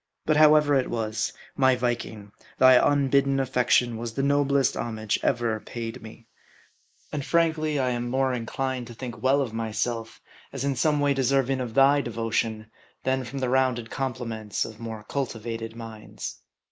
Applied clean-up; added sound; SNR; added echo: neural mask model Resemble Enhance denoiser.